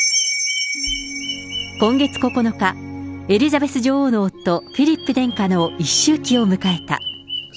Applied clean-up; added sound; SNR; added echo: none; Bird vocalization, bird call, bird song; 14 dB; none.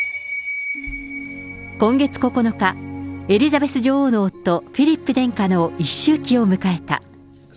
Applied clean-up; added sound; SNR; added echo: none; none; none; none.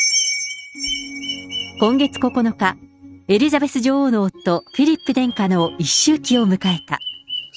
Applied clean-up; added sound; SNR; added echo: neural mask model RNNoise.